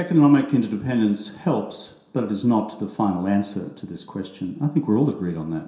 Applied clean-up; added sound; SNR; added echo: none; none; none; reverberation time 0.7 s.